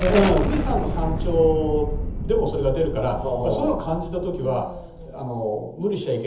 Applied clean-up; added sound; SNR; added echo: none; Explosion; 4 dB; reverberation time 0.7 s.